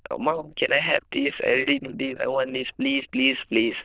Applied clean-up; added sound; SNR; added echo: neural diffusion model UNIVERSE++.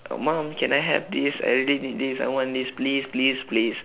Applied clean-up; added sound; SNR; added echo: none; none; none; none.